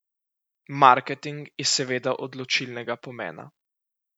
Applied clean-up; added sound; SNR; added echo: none; none; none; none.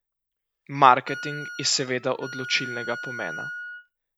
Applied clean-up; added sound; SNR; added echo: none; Wind instrument, woodwind instrument; 11 dB; none.